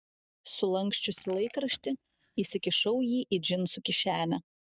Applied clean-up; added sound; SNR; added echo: neural mask model DeepFilterNet 3.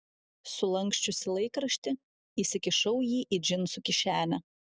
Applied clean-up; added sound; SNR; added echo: none; none; none; none.